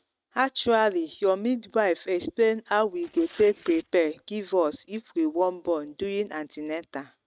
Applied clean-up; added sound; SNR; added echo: neural mask model RNNoise.